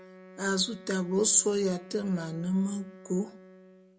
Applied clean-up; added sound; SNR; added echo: none; Wind instrument, woodwind instrument; 20 dB; none.